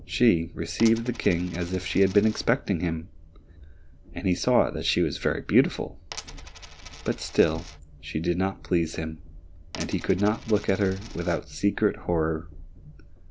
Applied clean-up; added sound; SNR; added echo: none; Train + Coin (dropping); 16 dB; none.